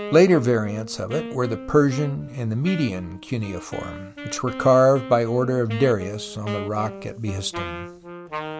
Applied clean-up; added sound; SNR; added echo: none; Wind instrument, woodwind instrument; 13 dB; none.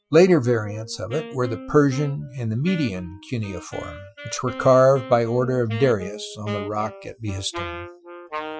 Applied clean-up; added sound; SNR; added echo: classical method Wiener filter.